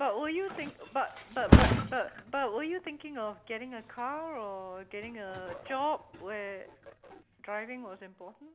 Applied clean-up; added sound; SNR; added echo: none; Thump, thud; -3 dB; none.